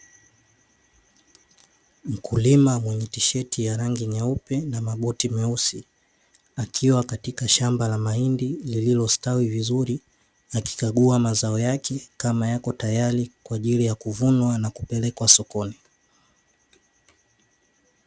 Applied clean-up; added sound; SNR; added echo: none; none; none; none.